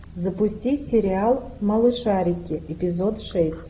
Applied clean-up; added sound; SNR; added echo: none; none; none; none.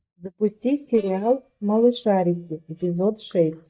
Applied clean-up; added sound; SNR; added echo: neural mask model DeepFilterNet 3.